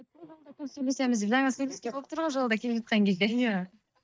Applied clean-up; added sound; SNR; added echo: neural mask model DeepFilterNet 3.